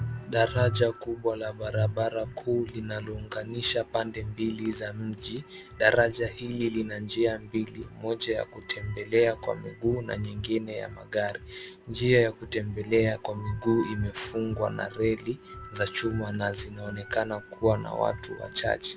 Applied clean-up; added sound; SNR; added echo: none; none; none; none.